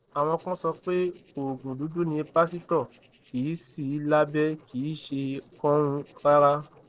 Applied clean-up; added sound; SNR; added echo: neural separator model SepFormer DNS4.